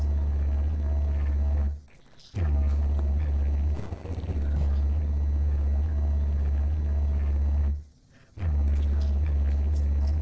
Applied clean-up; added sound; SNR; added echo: neural separator model SepFormer DNS4.